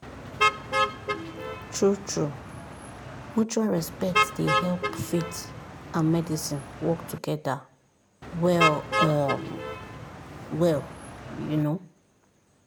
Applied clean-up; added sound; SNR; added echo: none; Motor vehicle (road); 2 dB; none.